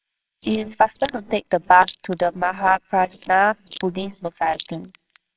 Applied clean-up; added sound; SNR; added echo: neural separator model SepFormer WHAMR!.